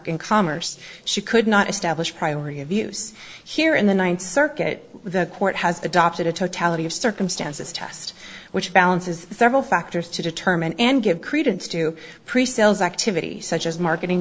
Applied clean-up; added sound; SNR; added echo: neural separator model SepFormer DNS4.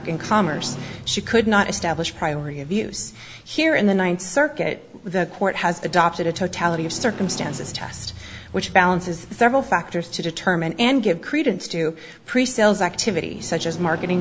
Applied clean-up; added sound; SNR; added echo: none; Motorcycle; 17 dB; none.